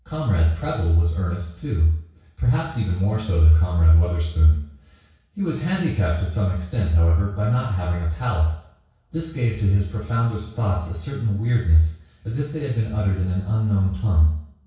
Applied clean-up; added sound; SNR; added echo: none; none; none; reverberation time 0.6 s.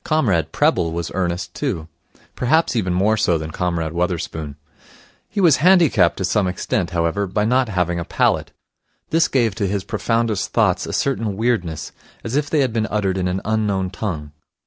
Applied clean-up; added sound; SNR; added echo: none; none; none; none.